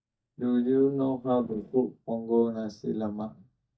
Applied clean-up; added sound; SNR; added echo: neural mask model DeepFilterNet 3.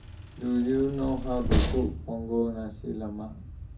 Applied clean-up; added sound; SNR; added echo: none; Train; 2 dB; reverberation time 0.3 s.